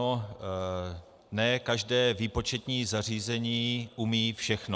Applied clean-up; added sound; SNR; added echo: none; none; none; none.